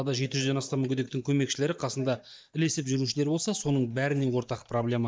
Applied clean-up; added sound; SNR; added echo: neural mask model DeepFilterNet 3.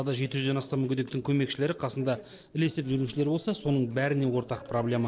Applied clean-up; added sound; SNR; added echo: neural separator model SepFormer DNS4.